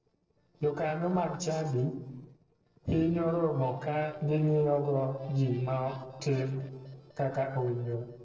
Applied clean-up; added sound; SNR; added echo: neural separator model SepFormer DNS4.